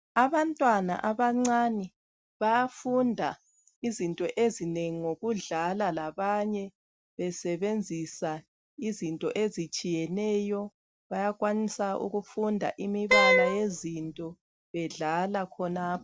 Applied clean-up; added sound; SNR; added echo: none; Wind instrument, woodwind instrument; -5 dB; none.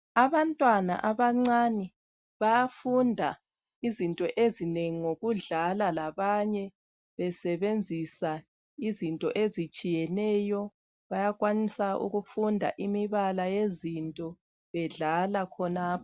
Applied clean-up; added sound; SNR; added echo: none; none; none; none.